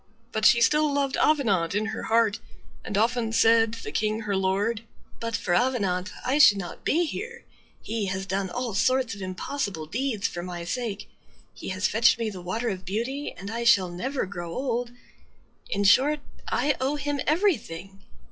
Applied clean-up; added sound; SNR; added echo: classical method WPE with log-MMSE.